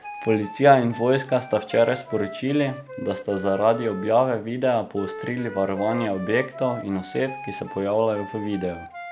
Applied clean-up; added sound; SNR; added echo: none; Wind instrument, woodwind instrument; 14 dB; none.